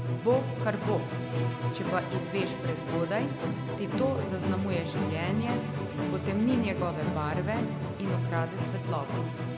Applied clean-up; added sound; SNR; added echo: none; Musical instrument; -1 dB; none.